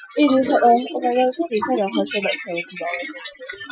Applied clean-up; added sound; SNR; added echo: classical method Wiener filter.